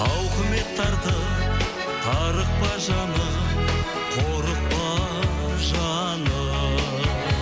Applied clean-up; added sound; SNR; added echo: none; none; none; none.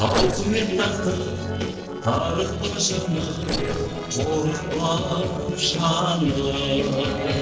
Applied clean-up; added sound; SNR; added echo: neural separator model SepFormer DNS4.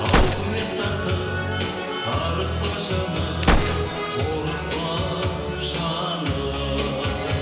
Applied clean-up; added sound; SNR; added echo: none; Gunshot, gunfire; 3 dB; reverberation time 1.0 s.